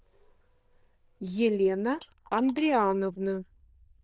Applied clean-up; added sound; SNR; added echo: neural diffusion model UNIVERSE++.